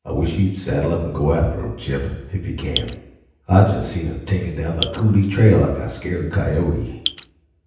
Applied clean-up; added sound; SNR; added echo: none; Drip; 8 dB; reverberation time 0.9 s.